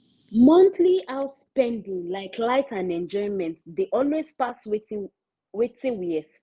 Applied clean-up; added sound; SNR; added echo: none; none; none; none.